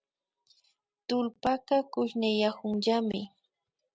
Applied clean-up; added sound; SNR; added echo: none; none; none; none.